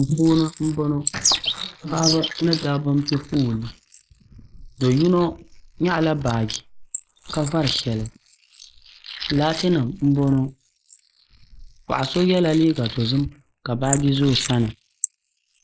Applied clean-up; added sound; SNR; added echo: neural mask model Resemble Enhance denoiser.